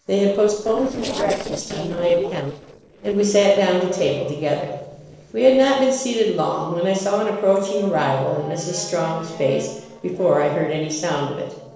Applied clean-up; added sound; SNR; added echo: neural separator model SepFormer DNS4.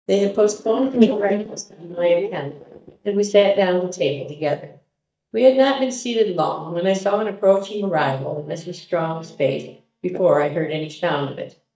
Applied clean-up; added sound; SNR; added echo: neural mask model DeepFilterNet 3.